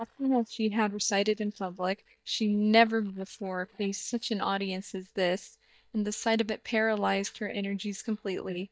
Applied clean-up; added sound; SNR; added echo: neural mask model DeepFilterNet 3.